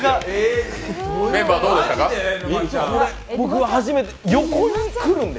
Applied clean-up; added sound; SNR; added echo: none; none; none; none.